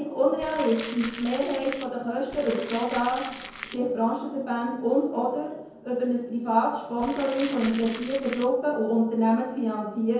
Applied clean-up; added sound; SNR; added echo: none; Crumpling, crinkling; 14 dB; reverberation time 0.9 s.